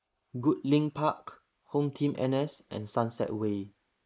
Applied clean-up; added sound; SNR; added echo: neural mask model Resemble Enhance denoiser.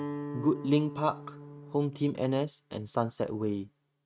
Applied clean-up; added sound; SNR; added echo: neural mask model RNNoise.